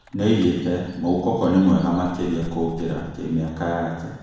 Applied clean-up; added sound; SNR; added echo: none; Dog; 19 dB; reverberation time 1.1 s.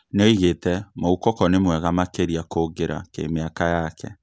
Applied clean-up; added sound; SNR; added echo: none; none; none; none.